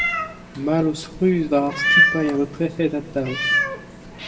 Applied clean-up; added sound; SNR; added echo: none; Meow; 0 dB; reverberation time 1.6 s.